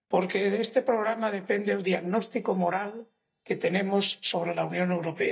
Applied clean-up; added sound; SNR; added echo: neural mask model DeepFilterNet 3.